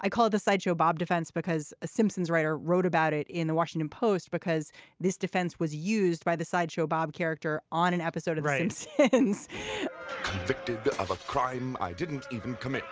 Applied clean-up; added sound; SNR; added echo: none; none; none; none.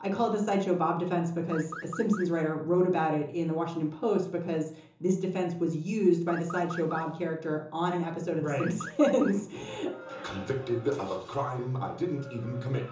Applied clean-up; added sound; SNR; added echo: none; Car; 13 dB; reverberation time 0.6 s.